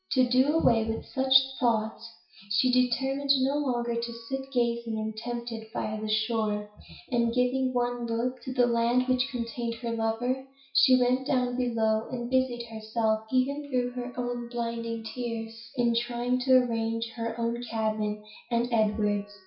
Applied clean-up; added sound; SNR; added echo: classical method WPE with log-MMSE.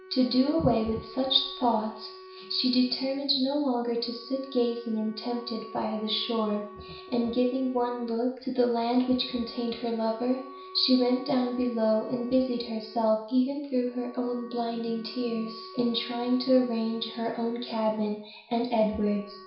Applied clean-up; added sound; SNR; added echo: none; Wind instrument, woodwind instrument; 19 dB; reverberation time 0.6 s.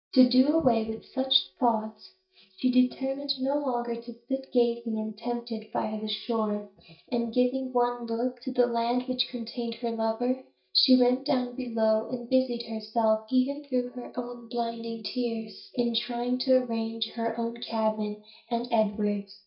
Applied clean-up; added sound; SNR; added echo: neural mask model DeepFilterNet 3.